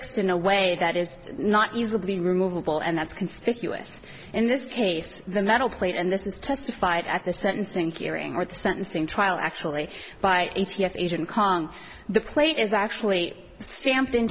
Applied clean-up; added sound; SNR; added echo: none; none; none; none.